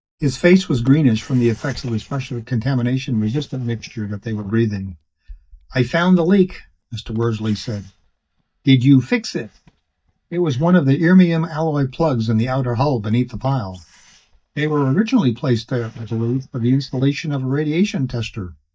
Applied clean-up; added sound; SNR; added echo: neural mask model DeepFilterNet 3.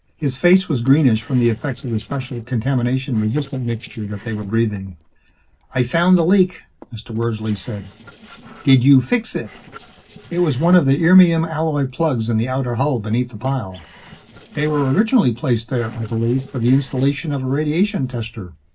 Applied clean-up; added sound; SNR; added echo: neural separator model SepFormer DNS4.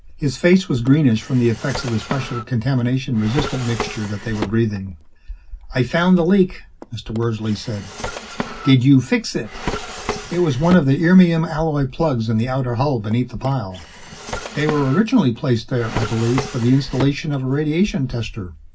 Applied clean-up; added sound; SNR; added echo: none; Drawer open or close; 13 dB; reverberation time 0.4 s.